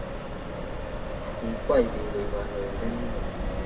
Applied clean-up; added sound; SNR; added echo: none; Accelerating, revving, vroom; 0 dB; reverberation time 1.4 s.